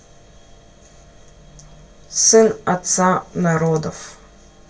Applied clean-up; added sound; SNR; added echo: none; none; none; reverberation time 0.1 s.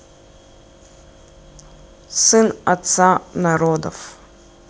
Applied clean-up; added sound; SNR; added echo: none; none; none; none.